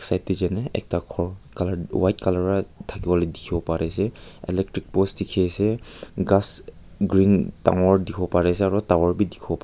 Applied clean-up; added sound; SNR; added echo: none; none; none; none.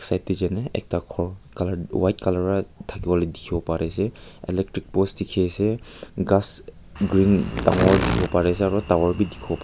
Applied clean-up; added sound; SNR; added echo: none; Insect; 5 dB; none.